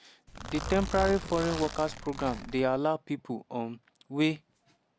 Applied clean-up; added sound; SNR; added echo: none; Zipper (clothing); 7 dB; none.